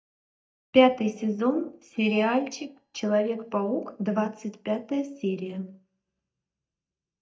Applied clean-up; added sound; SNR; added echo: neural mask model DeepFilterNet 3.